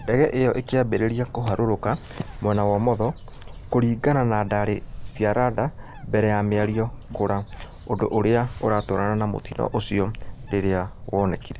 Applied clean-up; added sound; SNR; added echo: none; Bird; 14 dB; none.